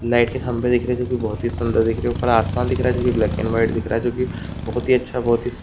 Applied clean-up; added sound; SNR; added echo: none; Motorcycle; 6 dB; none.